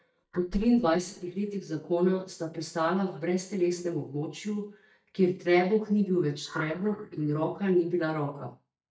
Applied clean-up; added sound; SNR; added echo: neural mask model DeepFilterNet 3.